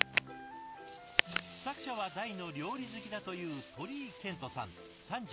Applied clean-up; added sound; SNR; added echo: none; Tick; -1 dB; none.